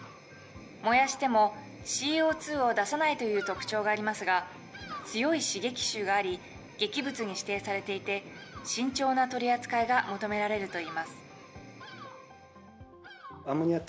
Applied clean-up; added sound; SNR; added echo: none; Bird vocalization, bird call, bird song; 20 dB; none.